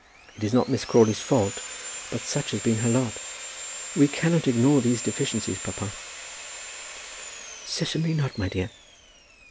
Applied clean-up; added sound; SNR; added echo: none; Sawing; 11 dB; none.